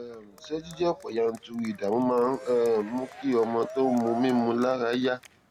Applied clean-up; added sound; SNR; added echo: none; Cheering; 17 dB; none.